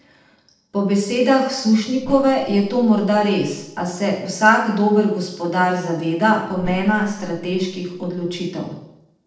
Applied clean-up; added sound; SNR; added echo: neural separator model SepFormer DNS4.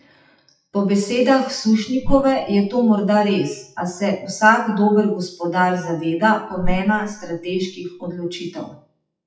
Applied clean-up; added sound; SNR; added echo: classical method WPE with log-MMSE.